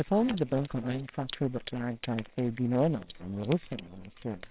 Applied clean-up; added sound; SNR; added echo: neural separator model SepFormer WHAMR!.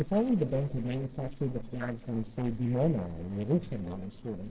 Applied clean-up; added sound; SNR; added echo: neural separator model SepFormer DNS4.